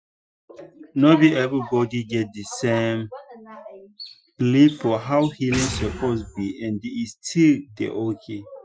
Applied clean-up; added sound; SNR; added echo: classical method Wiener filter.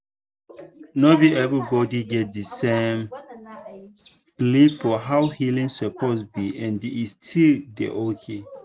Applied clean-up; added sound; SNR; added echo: none; none; none; none.